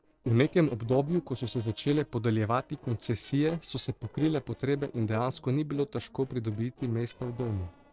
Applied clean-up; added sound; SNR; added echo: neural separator model SepFormer DNS4.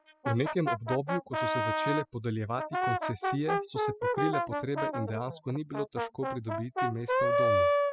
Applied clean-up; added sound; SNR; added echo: classical method spectral subtraction.